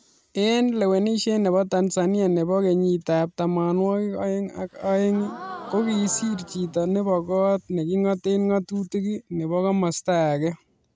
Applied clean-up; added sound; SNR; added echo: none; Gasp; 17 dB; none.